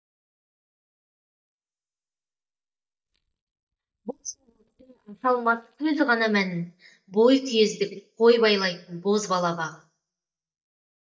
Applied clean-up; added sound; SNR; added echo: neural mask model DeepFilterNet 3.